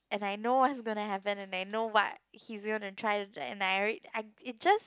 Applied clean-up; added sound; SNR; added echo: none; none; none; none.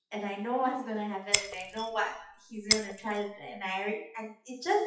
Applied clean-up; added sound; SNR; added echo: classical method WPE with log-MMSE.